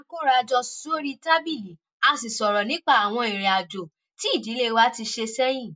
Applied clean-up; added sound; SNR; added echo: none; none; none; none.